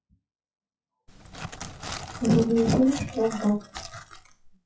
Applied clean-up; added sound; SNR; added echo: classical method WPE with log-MMSE.